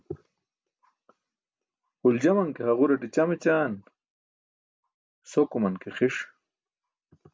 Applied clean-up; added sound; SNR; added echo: none; none; none; none.